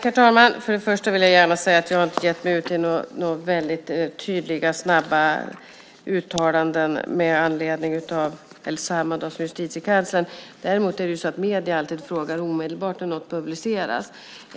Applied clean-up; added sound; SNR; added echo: none; none; none; none.